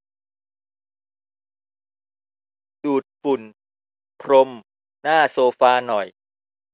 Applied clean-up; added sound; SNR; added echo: none; none; none; none.